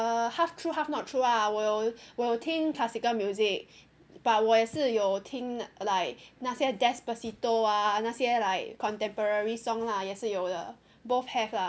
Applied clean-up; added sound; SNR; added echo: none; none; none; none.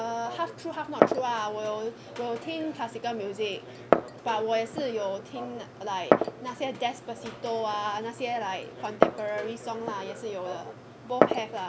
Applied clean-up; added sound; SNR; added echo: none; Glass; -1 dB; none.